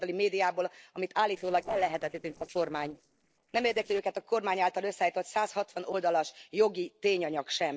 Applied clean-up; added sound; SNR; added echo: neural separator model SepFormer DNS4.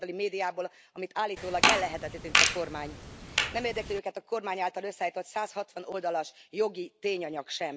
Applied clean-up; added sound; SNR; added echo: none; Fart; -4 dB; none.